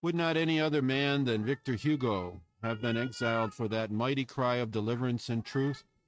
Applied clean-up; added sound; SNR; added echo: neural mask model RNNoise.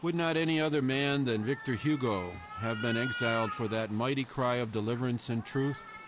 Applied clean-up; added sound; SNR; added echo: none; Cat; 12 dB; none.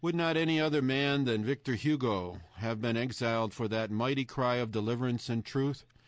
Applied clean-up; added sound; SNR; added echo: none; none; none; none.